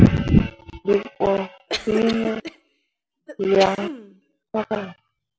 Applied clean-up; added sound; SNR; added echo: none; Cough; 12 dB; none.